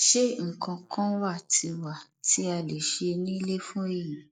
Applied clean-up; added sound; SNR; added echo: neural mask model Resemble Enhance denoiser.